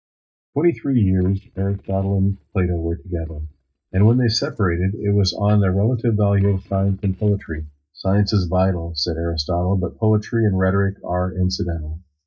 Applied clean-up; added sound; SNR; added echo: neural mask model DeepFilterNet 3.